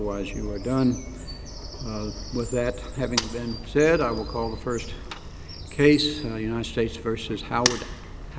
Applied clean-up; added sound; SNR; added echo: none; Bird vocalization, bird call, bird song; 10 dB; none.